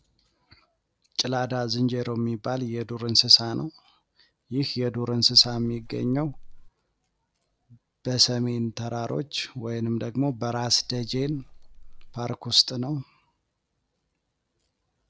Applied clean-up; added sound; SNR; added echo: none; Wind; 16 dB; none.